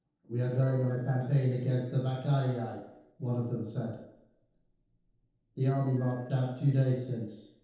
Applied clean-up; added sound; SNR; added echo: neural separator model SepFormer DNS4.